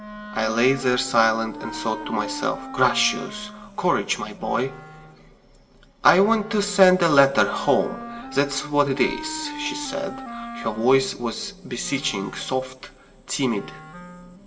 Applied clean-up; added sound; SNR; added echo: none; Wind instrument, woodwind instrument; 14 dB; reverberation time 2.8 s.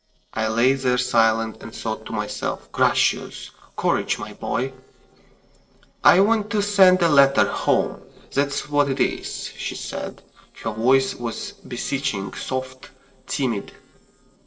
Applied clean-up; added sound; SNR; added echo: neural separator model SepFormer DNS4.